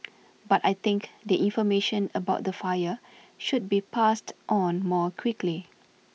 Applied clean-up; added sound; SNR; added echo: none; none; none; none.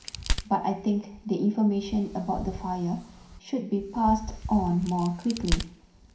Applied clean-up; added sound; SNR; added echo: none; Crack; 7 dB; reverberation time 0.5 s.